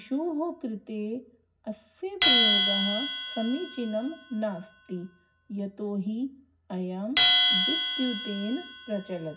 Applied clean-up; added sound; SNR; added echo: none; Bell; -4 dB; reverberation time 0.4 s.